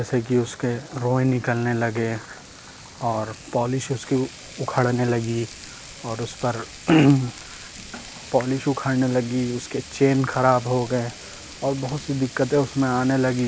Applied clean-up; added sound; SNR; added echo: none; Frying (food); 18 dB; none.